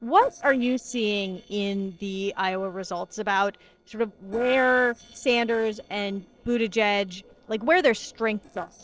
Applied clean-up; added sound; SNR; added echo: neural separator model SepFormer DNS4.